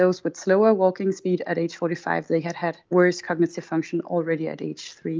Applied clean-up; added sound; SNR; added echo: none; none; none; none.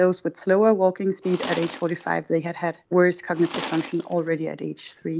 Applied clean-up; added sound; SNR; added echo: none; Tools; 12 dB; none.